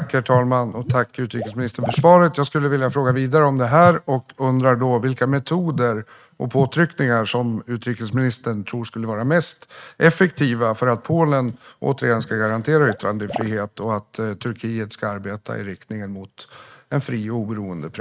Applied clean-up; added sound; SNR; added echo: neural mask model RNNoise.